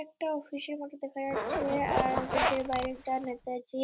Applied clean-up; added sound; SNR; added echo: none; Zipper (clothing); -1 dB; none.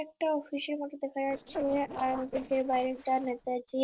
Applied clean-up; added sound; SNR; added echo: neural separator model SepFormer DNS4.